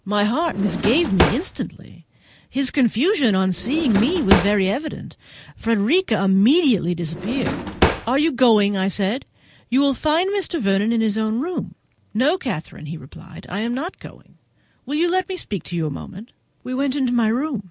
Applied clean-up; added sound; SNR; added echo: none; Drawer open or close; 2 dB; none.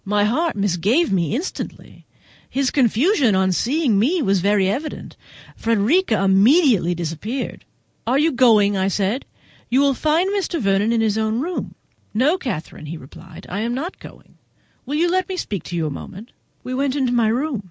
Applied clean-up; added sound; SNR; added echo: none; none; none; none.